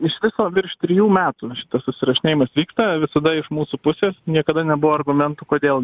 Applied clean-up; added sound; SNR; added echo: none; none; none; none.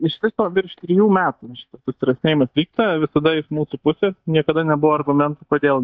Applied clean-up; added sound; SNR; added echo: neural mask model DeepFilterNet 3.